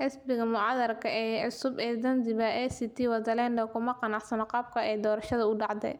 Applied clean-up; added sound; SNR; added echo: none; none; none; none.